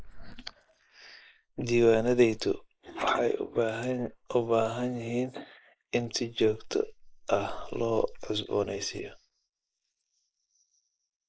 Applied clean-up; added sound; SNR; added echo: neural mask model Resemble Enhance denoiser.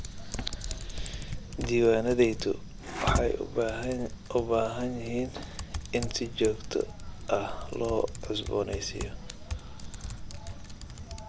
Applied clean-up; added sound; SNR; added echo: none; Typing; 5 dB; none.